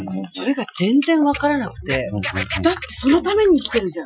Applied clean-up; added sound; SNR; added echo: classical method Wiener filter.